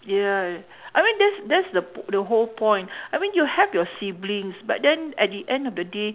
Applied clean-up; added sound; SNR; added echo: none; none; none; none.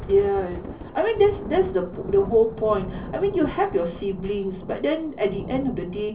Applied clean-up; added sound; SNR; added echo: none; Thunder; 12 dB; reverberation time 0.5 s.